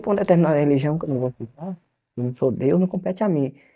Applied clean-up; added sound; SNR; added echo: neural mask model DeepFilterNet 3.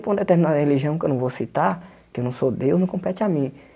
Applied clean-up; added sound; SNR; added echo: none; none; none; none.